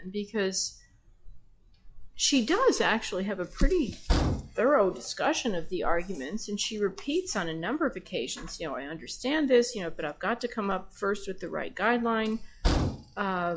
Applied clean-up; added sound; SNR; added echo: classical method log-MMSE.